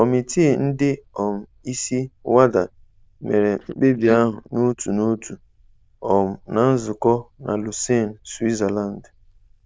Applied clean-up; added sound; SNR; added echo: neural diffusion model UNIVERSE++.